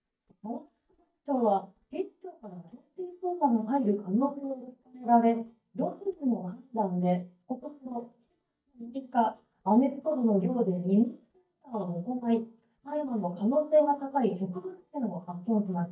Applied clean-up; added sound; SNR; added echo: neural mask model DeepFilterNet 3.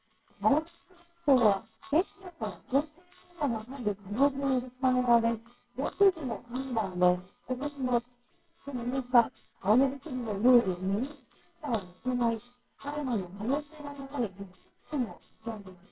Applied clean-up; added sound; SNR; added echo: neural separator model SepFormer WHAMR!.